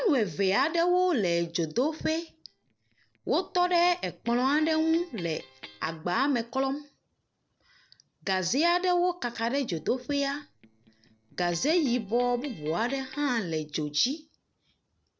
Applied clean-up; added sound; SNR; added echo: neural separator model SepFormer DNS4.